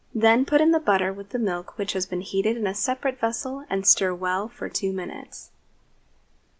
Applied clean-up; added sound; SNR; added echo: none; none; none; none.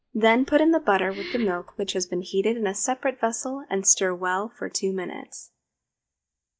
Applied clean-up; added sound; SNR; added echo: neural mask model DeepFilterNet 3.